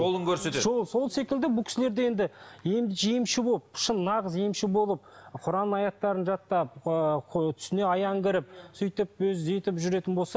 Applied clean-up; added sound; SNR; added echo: none; none; none; none.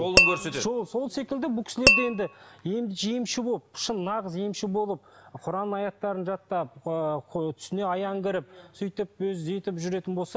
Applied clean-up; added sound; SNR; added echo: none; Tap / Glass; -4 dB; none.